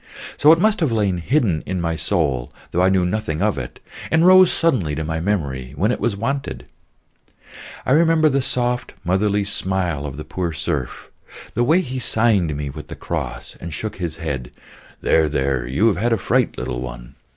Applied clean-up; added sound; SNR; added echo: none; none; none; none.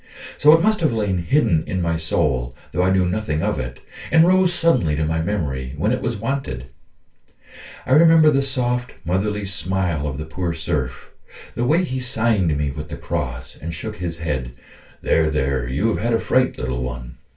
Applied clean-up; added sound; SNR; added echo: none; none; none; reverberation time 0.2 s.